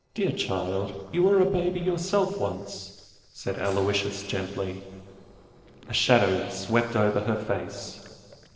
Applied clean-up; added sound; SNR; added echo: neural separator model SepFormer DNS4.